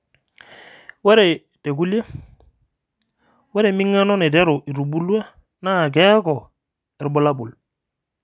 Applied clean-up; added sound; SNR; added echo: none; none; none; none.